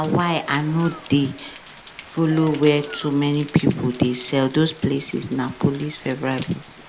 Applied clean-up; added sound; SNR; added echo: none; Engine + Rain; 17 dB; none.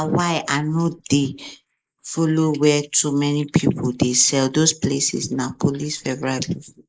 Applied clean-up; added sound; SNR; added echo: neural mask model Resemble Enhance denoiser.